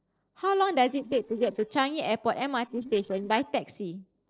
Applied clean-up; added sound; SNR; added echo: neural separator model SepFormer DNS4.